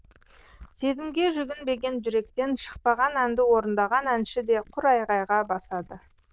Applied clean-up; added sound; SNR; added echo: neural diffusion model UNIVERSE++.